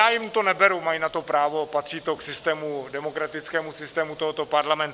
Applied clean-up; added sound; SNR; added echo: none; none; none; none.